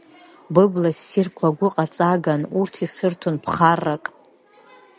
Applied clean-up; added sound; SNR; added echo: none; none; none; none.